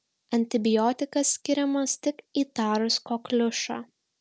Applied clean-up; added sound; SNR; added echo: none; none; none; none.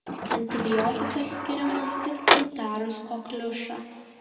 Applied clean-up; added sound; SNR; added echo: none; Sliding door; -3 dB; reverberation time 2.0 s.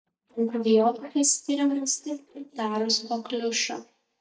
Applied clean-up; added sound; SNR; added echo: neural mask model DeepFilterNet 3.